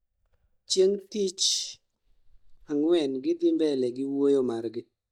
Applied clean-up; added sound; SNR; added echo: neural mask model DeepFilterNet 3.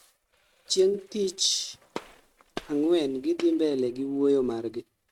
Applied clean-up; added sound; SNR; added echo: neural mask model RNNoise.